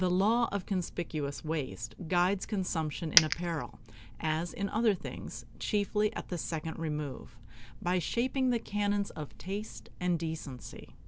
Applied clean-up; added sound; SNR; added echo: none; Coin (dropping); -3 dB; none.